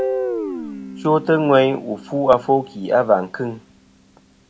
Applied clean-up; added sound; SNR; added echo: none; Guitar; 10 dB; none.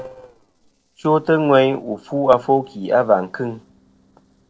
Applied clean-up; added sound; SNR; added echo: neural separator model SepFormer DNS4.